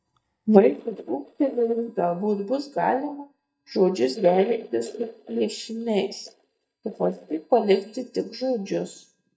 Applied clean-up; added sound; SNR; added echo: neural mask model DeepFilterNet 3.